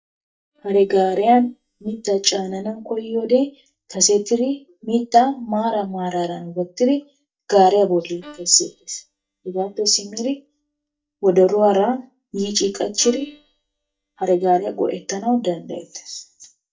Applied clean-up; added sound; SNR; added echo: neural mask model DeepFilterNet 3.